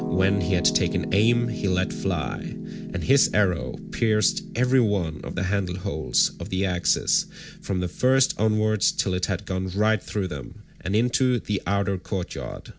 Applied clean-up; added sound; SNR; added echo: none; Piano; 11 dB; none.